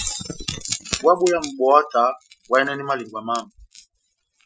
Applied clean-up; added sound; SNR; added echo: classical method Wiener filter.